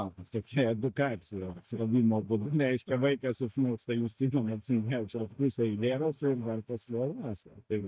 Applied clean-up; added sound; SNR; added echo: neural mask model DeepFilterNet 3.